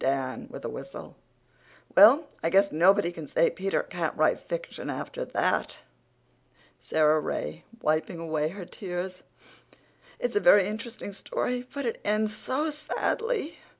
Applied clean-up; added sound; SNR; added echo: none; none; none; none.